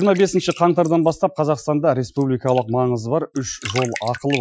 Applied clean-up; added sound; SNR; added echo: classical method Wiener filter.